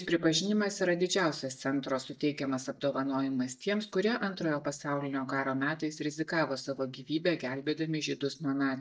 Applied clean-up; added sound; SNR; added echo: neural mask model DeepFilterNet 3.